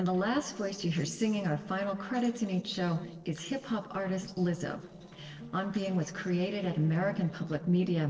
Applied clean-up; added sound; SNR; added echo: neural separator model SepFormer DNS4.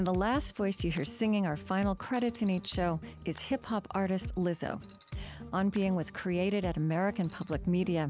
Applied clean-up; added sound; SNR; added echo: none; none; none; none.